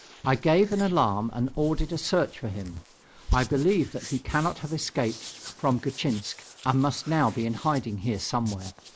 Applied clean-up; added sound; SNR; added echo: neural mask model Resemble Enhance denoiser.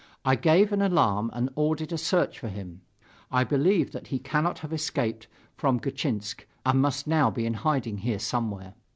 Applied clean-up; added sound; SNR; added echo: none; none; none; none.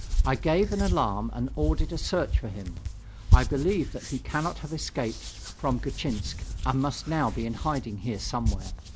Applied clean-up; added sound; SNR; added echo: none; Hands; 0 dB; none.